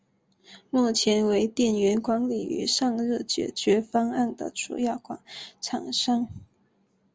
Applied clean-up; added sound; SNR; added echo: none; none; none; none.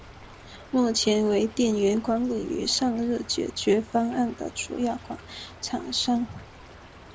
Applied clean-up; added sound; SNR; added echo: none; Stream / Trickle, dribble; 19 dB; none.